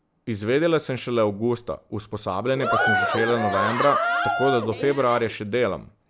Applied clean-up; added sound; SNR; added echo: none; Cheering; 1 dB; none.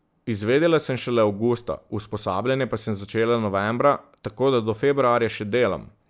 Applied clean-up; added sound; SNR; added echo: none; none; none; none.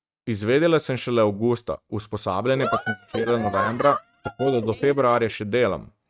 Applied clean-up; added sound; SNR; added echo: neural mask model RNNoise.